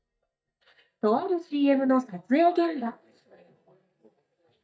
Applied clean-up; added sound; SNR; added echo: neural mask model DeepFilterNet 3.